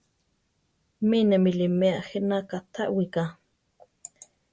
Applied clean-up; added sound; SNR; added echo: none; none; none; none.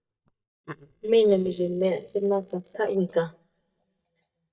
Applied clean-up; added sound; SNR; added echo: neural mask model DeepFilterNet 3.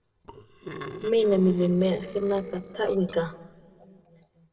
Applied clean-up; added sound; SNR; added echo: neural separator model SepFormer DNS4.